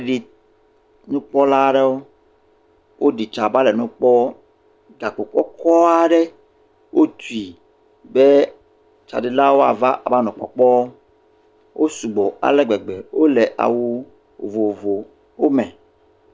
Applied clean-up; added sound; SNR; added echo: none; none; none; none.